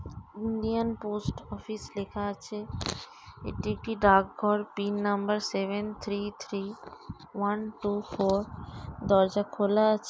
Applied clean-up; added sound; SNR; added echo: none; none; none; none.